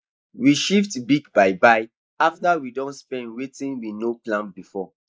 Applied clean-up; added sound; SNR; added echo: neural mask model Resemble Enhance denoiser.